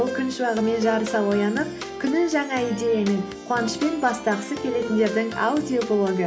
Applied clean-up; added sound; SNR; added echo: none; none; none; none.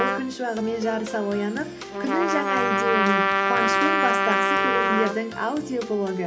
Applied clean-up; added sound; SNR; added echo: none; Trumpet; -2 dB; none.